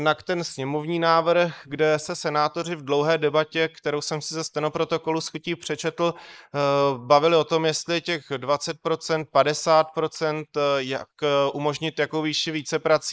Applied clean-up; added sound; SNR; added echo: neural mask model Resemble Enhance denoiser.